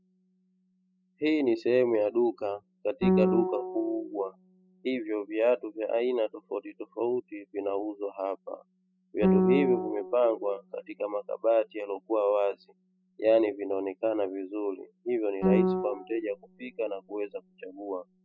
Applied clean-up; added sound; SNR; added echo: classical method spectral subtraction.